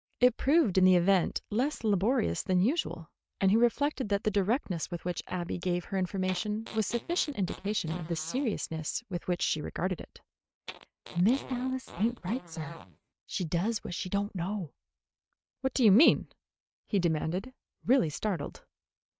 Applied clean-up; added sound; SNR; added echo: neural mask model RNNoise.